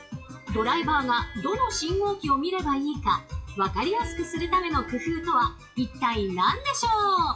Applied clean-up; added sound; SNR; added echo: classical method WPE with log-MMSE.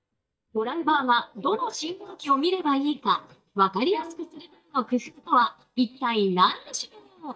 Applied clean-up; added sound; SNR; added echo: neural mask model DeepFilterNet 3.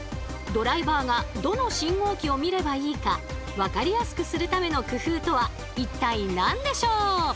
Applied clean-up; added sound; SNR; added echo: none; none; none; none.